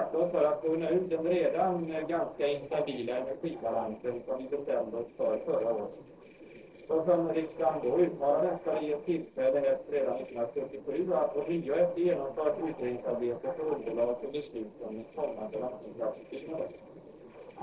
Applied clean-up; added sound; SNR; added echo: neural separator model SepFormer DNS4.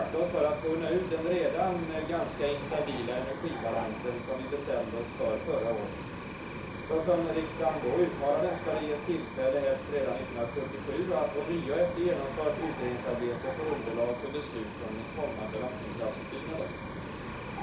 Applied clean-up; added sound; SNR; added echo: none; Cricket; 7 dB; reverberation time 0.7 s.